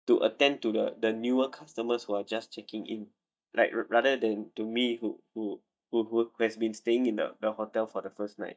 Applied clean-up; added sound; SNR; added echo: neural mask model DeepFilterNet 3.